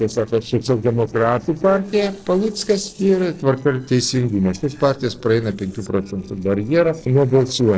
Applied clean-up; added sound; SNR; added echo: neural separator model SepFormer DNS4.